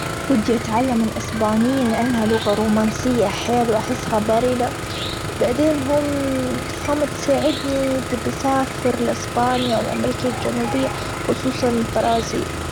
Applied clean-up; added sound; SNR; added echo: none; Cricket / Chicken, rooster + Engine starting; 6 dB; none.